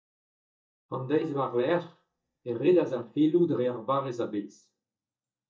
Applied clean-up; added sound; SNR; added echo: neural mask model DeepFilterNet 3.